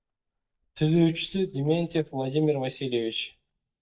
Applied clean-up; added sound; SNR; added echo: neural mask model DeepFilterNet 3.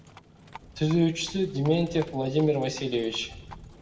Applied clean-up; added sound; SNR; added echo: none; Livestock, farm animals, working animals; 19 dB; reverberation time 0.6 s.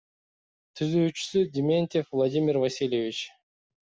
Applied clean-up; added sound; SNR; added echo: none; none; none; none.